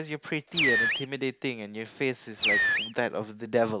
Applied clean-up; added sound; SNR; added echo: none; Animal; -2 dB; none.